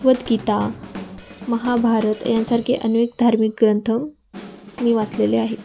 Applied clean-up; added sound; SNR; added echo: none; Drum / Drum kit; 17 dB; none.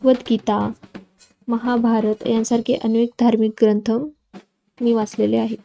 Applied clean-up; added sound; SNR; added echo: neural mask model RNNoise.